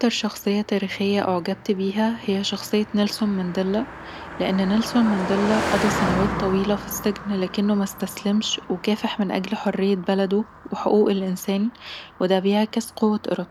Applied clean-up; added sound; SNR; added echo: none; Car passing by; 10 dB; none.